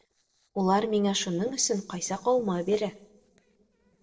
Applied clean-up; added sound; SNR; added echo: neural separator model SepFormer DNS4.